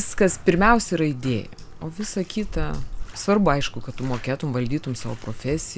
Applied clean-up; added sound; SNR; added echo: none; Bathtub (filling or washing); 7 dB; none.